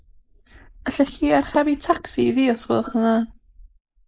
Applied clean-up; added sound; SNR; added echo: neural mask model Resemble Enhance denoiser.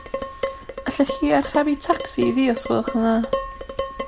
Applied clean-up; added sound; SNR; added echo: none; Dishes, pots, and pans; 8 dB; none.